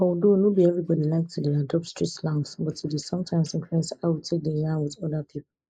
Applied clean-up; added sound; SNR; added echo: neural mask model Resemble Enhance denoiser.